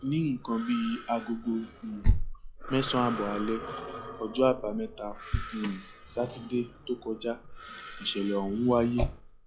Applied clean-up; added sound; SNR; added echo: classical method log-MMSE.